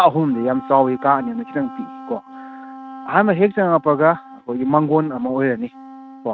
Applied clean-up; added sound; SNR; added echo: neural mask model RNNoise.